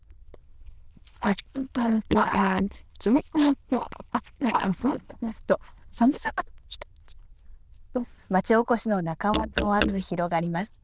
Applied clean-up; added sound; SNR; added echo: neural diffusion model UNIVERSE++.